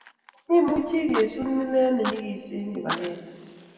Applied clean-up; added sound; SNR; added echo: none; Fire; 13 dB; reverberation time 2.3 s.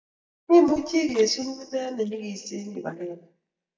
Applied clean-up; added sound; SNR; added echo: neural mask model DeepFilterNet 3.